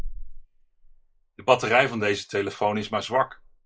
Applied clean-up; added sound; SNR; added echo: neural mask model Resemble Enhance denoiser.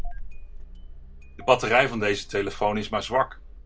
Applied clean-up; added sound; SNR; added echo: none; Engine starting; 10 dB; none.